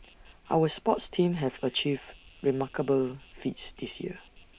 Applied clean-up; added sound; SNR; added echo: none; Insect; 14 dB; none.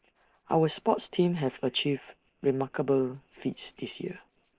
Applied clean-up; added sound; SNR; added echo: neural separator model SepFormer DNS4.